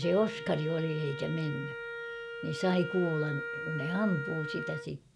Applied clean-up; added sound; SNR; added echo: none; Wind instrument, woodwind instrument; 7 dB; none.